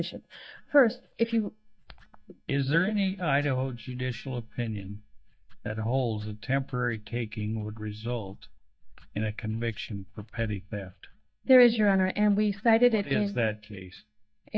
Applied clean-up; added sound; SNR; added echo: neural mask model DeepFilterNet 3.